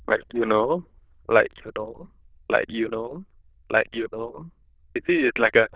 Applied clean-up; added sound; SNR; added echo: neural diffusion model UNIVERSE++.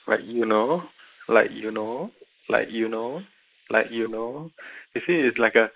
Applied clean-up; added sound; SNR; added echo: neural mask model Resemble Enhance denoiser.